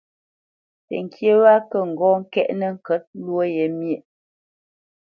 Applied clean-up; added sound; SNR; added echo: none; none; none; none.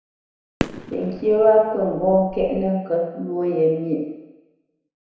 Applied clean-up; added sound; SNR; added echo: none; Fireworks; 11 dB; reverberation time 1.0 s.